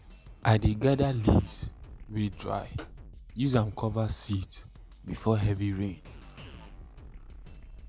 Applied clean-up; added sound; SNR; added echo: none; Drum kit; 17 dB; none.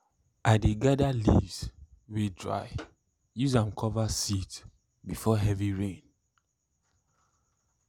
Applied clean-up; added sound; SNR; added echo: none; none; none; none.